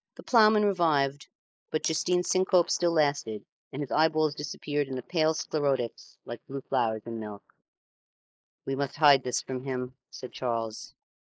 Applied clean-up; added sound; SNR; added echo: neural mask model Resemble Enhance denoiser.